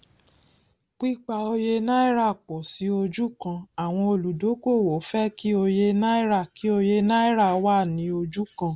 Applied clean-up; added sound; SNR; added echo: none; none; none; none.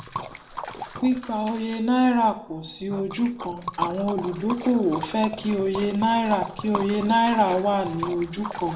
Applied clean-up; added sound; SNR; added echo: none; Liquid; 11 dB; reverberation time 0.6 s.